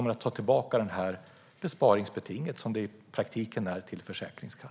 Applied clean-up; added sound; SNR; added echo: none; none; none; none.